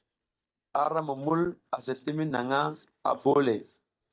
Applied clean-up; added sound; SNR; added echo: neural mask model DeepFilterNet 3.